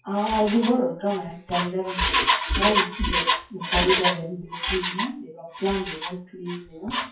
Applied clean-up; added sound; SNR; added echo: classical method WPE with log-MMSE.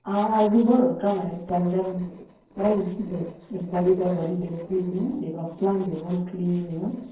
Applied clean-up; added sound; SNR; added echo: neural separator model SepFormer DNS4.